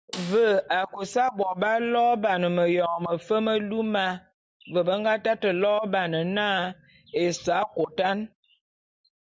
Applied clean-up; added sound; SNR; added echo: none; Snare drum; 18 dB; none.